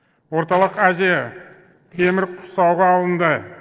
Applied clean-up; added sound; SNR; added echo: neural separator model SepFormer DNS4.